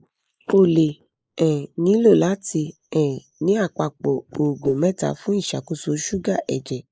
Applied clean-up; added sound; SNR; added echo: neural mask model Resemble Enhance denoiser.